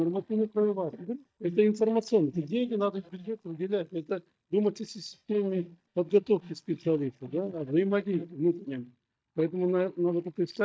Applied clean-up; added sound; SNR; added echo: neural mask model DeepFilterNet 3.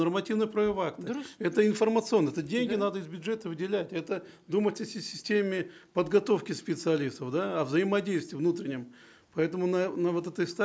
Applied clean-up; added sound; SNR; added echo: none; none; none; none.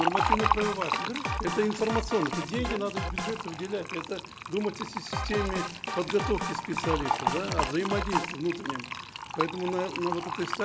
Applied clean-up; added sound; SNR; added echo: none; Drum kit + Fill (with liquid); 0 dB; none.